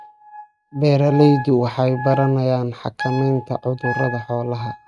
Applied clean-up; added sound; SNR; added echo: neural mask model RNNoise.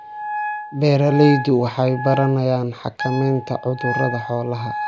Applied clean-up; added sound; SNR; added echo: none; Wind instrument, woodwind instrument; 9 dB; none.